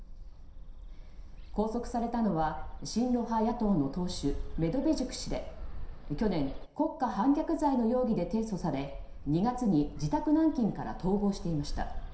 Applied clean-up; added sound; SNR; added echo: none; Bird; 9 dB; reverberation time 0.7 s.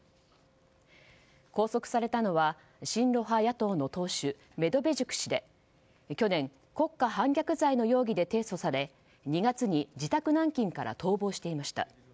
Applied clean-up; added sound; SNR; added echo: none; none; none; none.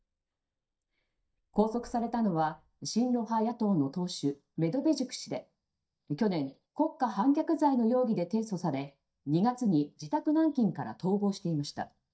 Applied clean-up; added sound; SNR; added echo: neural mask model DeepFilterNet 3.